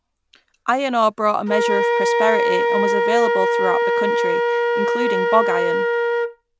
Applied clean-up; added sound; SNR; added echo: none; Wind instrument, woodwind instrument; -4 dB; none.